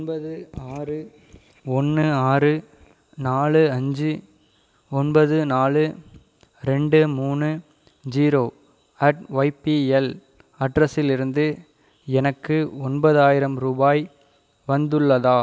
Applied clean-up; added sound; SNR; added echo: none; none; none; none.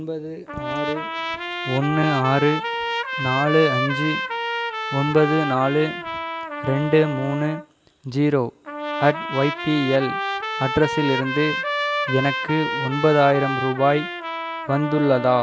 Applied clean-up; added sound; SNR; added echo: none; Trumpet; 5 dB; none.